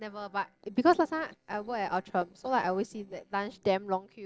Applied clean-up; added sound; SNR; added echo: neural separator model SepFormer DNS4.